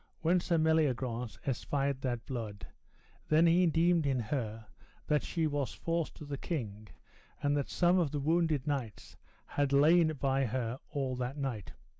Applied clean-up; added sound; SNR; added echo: none; none; none; none.